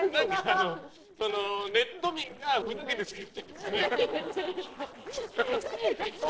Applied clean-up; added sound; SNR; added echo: neural separator model SepFormer DNS4.